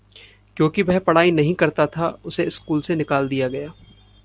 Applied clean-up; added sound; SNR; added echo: none; none; none; none.